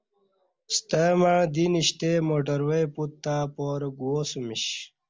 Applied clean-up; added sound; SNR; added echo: none; none; none; none.